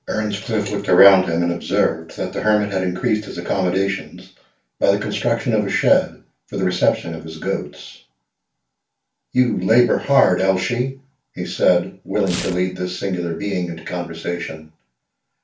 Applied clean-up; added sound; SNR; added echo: none; Tearing; 18 dB; reverberation time 0.3 s.